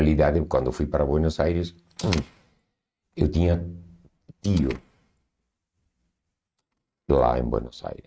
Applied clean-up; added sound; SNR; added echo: neural mask model RNNoise.